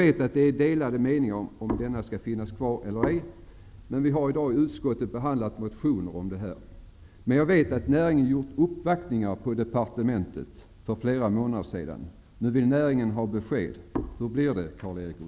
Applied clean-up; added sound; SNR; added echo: none; none; none; none.